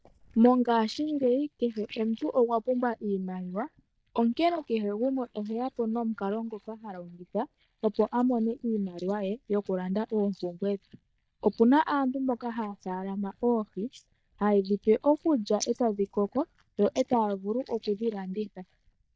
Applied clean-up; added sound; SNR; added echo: neural mask model DeepFilterNet 3.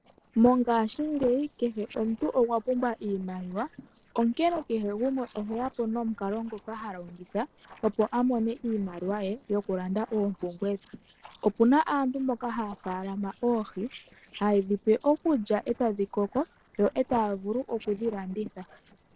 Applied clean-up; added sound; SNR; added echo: neural separator model SepFormer DNS4.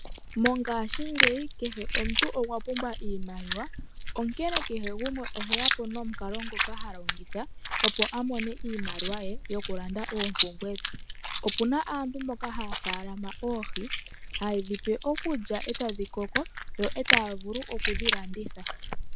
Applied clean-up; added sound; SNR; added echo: none; Chewing, mastication; -4 dB; none.